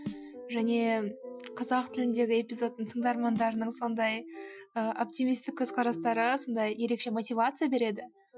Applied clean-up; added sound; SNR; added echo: classical method Wiener filter.